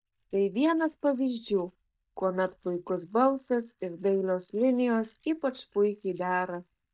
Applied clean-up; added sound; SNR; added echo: neural mask model DeepFilterNet 3.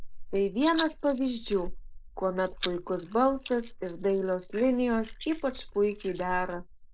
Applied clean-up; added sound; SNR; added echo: neural mask model Resemble Enhance denoiser.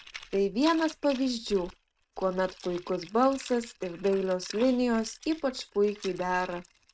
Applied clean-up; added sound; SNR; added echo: neural mask model RNNoise.